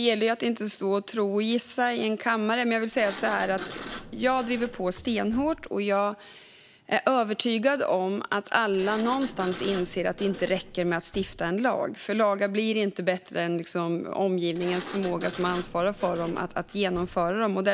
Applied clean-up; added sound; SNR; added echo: none; Sliding door; 17 dB; none.